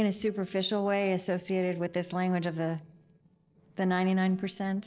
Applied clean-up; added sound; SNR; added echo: neural separator model SepFormer DNS4.